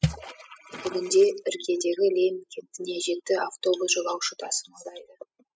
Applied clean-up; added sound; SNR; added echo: classical method spectral subtraction.